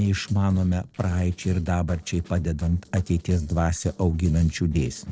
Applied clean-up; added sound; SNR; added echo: neural separator model SepFormer DNS4.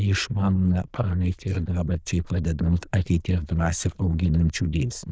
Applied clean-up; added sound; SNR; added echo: neural diffusion model UNIVERSE++.